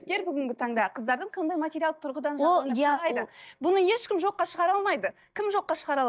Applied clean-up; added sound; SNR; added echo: neural mask model DeepFilterNet 3.